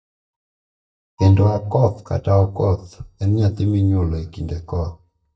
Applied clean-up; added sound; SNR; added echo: neural mask model DeepFilterNet 3.